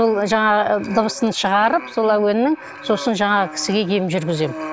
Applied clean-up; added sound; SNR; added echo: none; none; none; none.